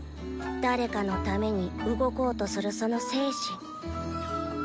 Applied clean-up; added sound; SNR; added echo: none; none; none; none.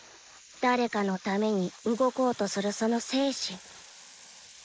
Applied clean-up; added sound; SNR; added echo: neural mask model Resemble Enhance denoiser.